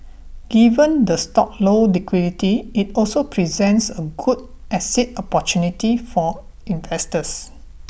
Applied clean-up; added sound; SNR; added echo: none; none; none; none.